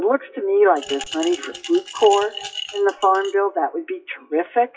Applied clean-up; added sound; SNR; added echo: classical method WPE with log-MMSE.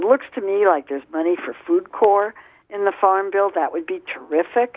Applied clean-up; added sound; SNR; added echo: none; none; none; none.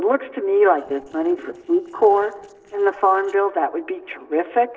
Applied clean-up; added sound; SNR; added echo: neural separator model SepFormer DNS4.